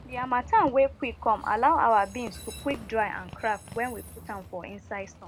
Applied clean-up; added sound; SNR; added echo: none; Train + Fireworks; 17 dB; none.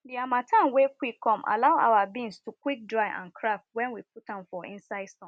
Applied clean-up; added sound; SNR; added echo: none; none; none; none.